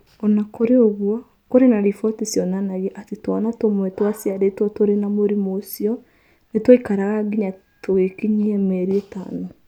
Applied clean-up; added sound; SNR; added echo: none; none; none; none.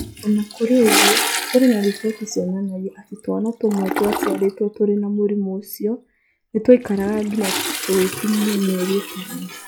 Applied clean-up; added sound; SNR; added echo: classical method log-MMSE.